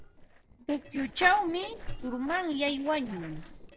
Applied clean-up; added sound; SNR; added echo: neural separator model SepFormer DNS4.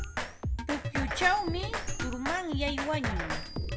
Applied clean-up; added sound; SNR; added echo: none; Drum kit; 0 dB; reverberation time 1.1 s.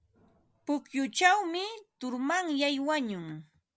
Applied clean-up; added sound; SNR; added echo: none; none; none; none.